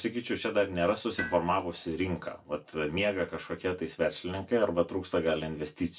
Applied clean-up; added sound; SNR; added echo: none; Tools; 15 dB; reverberation time 0.2 s.